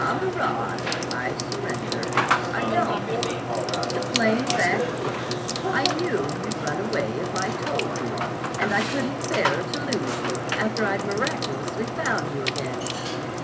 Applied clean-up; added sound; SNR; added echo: none; Sink (filling or washing) / Water tap, faucet / Water; -2 dB; reverberation time 0.3 s.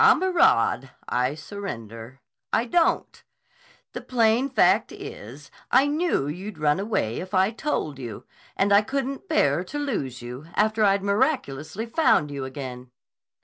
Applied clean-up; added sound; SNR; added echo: none; none; none; none.